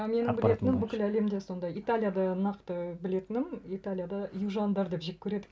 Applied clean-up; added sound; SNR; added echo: none; none; none; none.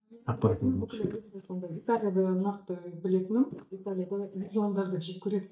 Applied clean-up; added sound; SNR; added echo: neural mask model DeepFilterNet 3.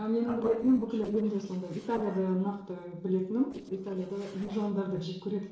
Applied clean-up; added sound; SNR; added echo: neural separator model SepFormer DNS4.